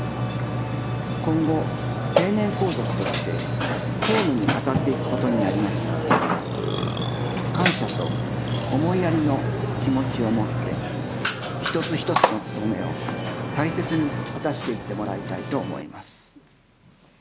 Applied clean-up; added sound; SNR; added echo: none; Burping, eructation; -2 dB; none.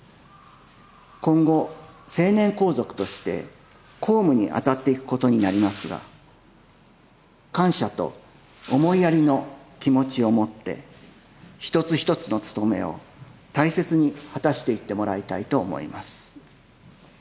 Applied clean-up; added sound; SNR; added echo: none; none; none; none.